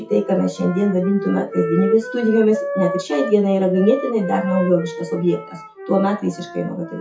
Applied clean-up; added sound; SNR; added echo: classical method WPE with log-MMSE.